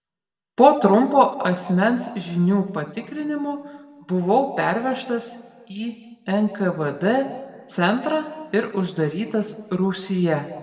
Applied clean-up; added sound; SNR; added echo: none; none; none; reverberation time 1.7 s.